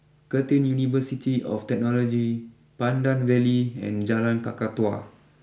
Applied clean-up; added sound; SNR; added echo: none; none; none; none.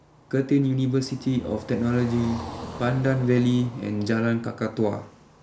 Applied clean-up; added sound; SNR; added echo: none; Car passing by; 16 dB; none.